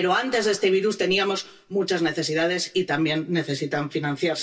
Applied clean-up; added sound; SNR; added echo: none; none; none; reverberation time 0.1 s.